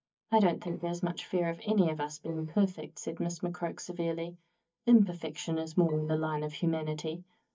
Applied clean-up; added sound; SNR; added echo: neural mask model DeepFilterNet 3.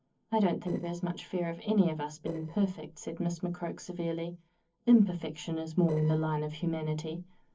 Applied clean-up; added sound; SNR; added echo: neural separator model SepFormer DNS4.